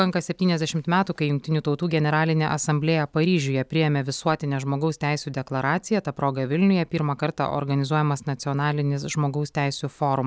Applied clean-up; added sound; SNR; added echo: none; none; none; none.